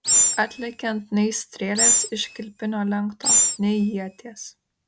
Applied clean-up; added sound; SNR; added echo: none; Animal; -4 dB; none.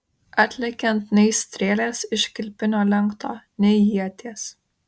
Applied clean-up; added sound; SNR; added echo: none; none; none; none.